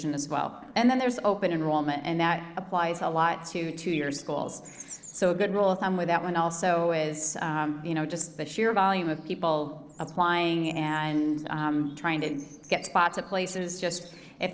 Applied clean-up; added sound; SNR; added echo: neural separator model SepFormer DNS4.